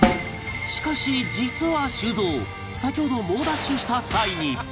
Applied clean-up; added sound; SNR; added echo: none; Snare drum; 3 dB; none.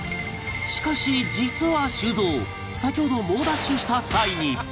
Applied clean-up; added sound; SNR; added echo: none; none; none; none.